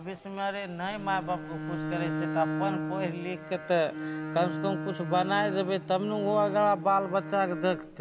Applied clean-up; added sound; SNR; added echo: none; Bowed string instrument; 6 dB; none.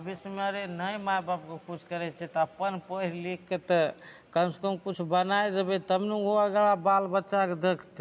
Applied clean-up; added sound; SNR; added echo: none; none; none; none.